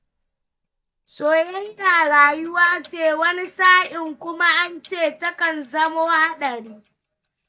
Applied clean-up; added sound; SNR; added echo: neural mask model DeepFilterNet 3.